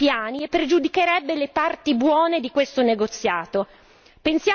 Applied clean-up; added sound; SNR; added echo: none; none; none; none.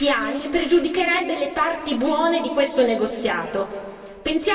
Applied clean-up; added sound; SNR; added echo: none; none; none; reverberation time 2.4 s.